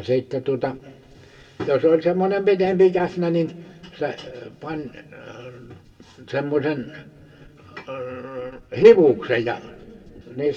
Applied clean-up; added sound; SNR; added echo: none; none; none; reverberation time 1.7 s.